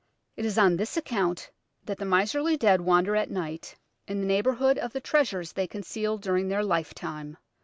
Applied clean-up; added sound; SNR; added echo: none; none; none; none.